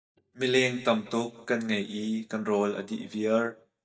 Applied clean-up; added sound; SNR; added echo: neural mask model DeepFilterNet 3.